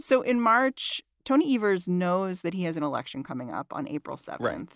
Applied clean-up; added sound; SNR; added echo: none; none; none; none.